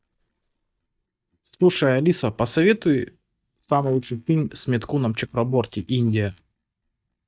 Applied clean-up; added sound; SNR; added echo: neural mask model DeepFilterNet 3.